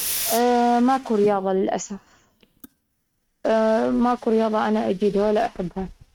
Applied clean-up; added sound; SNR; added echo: neural mask model RNNoise.